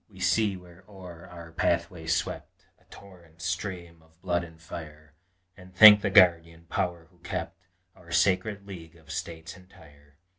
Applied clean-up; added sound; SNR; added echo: none; none; none; none.